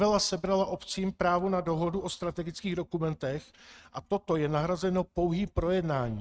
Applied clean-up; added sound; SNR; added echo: neural mask model RNNoise.